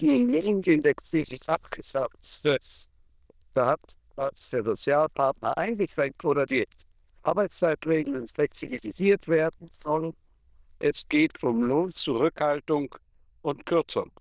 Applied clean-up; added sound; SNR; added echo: neural diffusion model UNIVERSE++.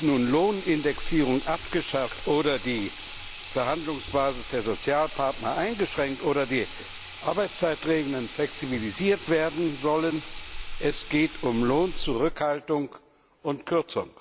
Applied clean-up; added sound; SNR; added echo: none; Sink (filling or washing) / Water tap, faucet; 11 dB; none.